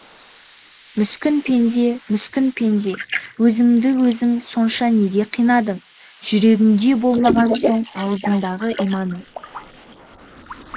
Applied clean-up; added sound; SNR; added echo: neural mask model Resemble Enhance denoiser.